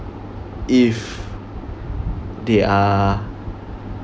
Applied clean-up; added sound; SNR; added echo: none; none; none; none.